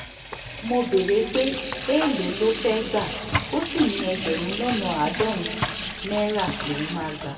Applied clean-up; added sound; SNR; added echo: none; Sink (filling or washing) / Water tap, faucet; 6 dB; reverberation time 1.8 s.